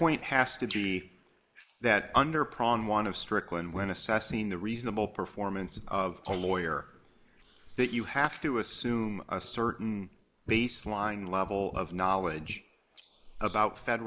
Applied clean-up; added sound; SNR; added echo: neural mask model Resemble Enhance denoiser.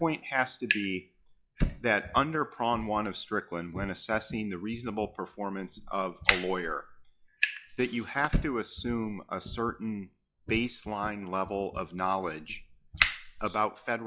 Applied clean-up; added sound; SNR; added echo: classical method log-MMSE.